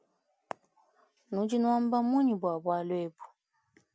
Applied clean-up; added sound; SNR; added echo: none; none; none; none.